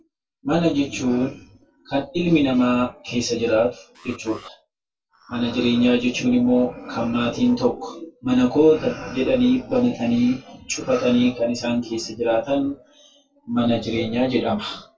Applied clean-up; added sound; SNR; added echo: neural separator model SepFormer DNS4.